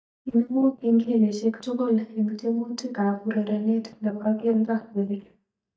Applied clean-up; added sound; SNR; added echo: neural mask model DeepFilterNet 3.